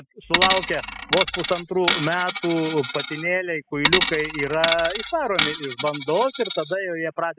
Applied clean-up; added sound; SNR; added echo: classical method spectral subtraction.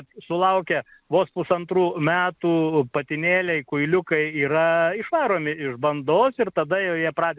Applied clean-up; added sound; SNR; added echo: none; none; none; none.